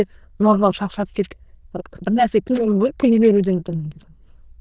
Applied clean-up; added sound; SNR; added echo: neural diffusion model UNIVERSE++.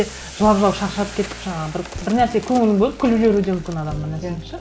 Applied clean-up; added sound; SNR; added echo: none; Crack + Boiling; 18 dB; none.